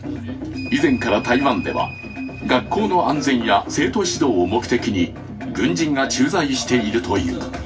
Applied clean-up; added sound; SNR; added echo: none; none; none; reverberation time 0.2 s.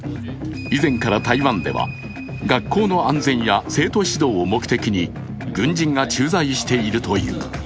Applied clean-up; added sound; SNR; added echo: none; none; none; none.